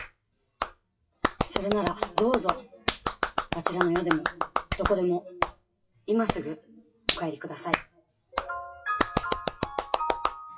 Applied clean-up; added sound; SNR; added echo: classical method WPE with log-MMSE.